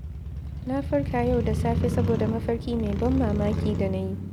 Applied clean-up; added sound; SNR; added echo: none; Motorcycle; 0 dB; none.